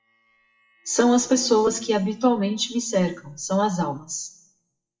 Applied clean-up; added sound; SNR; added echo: classical method WPE with log-MMSE.